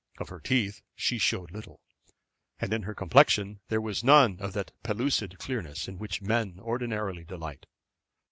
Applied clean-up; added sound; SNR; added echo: none; none; none; none.